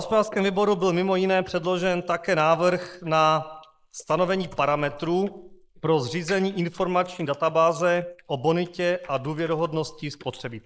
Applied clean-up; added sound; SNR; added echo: neural mask model Resemble Enhance denoiser.